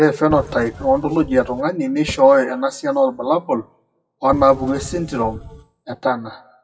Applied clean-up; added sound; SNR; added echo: classical method WPE with log-MMSE.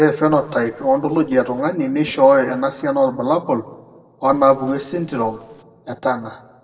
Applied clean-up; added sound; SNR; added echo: neural separator model SepFormer DNS4.